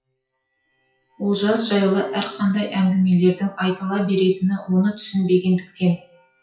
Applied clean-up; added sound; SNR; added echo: classical method WPE with log-MMSE.